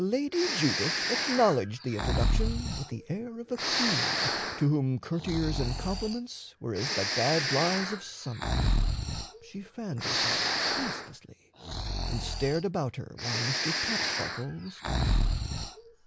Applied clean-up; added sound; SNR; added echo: none; Breathing; -1 dB; none.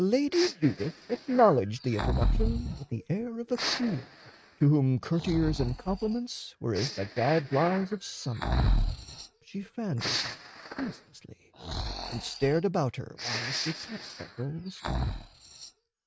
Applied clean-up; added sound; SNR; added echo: neural mask model RNNoise.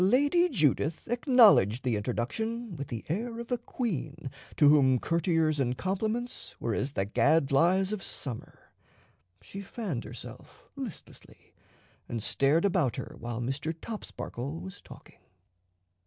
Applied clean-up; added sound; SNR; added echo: none; none; none; none.